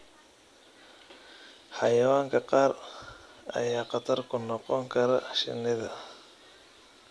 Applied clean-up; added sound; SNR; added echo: none; none; none; none.